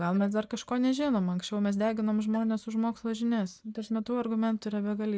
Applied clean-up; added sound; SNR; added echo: neural mask model DeepFilterNet 3.